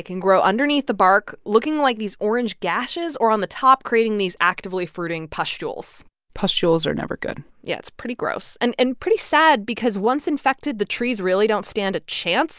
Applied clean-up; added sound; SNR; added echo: none; none; none; none.